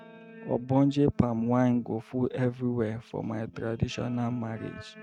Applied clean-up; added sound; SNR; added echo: neural mask model RNNoise.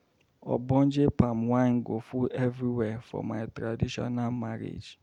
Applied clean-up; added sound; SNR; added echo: none; none; none; none.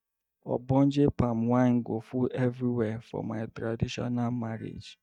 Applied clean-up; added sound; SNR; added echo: neural mask model DeepFilterNet 3.